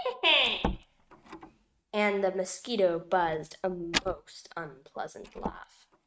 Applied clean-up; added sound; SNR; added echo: neural mask model RNNoise.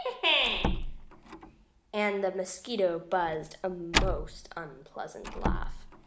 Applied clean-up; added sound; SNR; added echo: none; Slam; 2 dB; none.